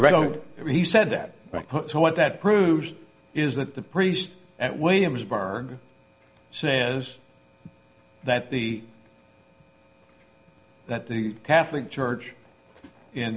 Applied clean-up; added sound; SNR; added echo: none; none; none; none.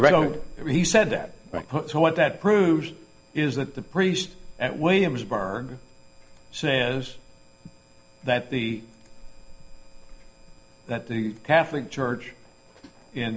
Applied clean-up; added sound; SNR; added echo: none; Wind; 19 dB; none.